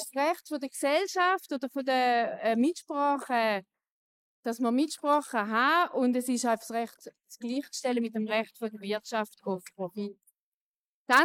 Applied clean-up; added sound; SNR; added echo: neural mask model Resemble Enhance denoiser.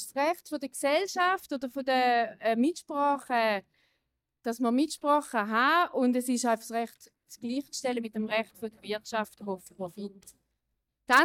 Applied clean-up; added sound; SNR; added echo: neural mask model DeepFilterNet 3.